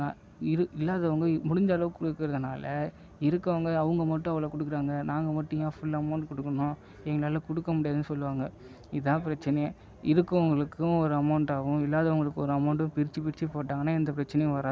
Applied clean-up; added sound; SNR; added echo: none; none; none; none.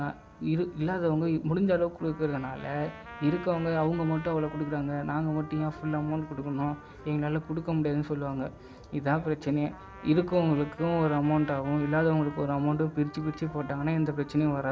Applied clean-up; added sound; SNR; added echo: none; Trumpet; 19 dB; reverberation time 0.4 s.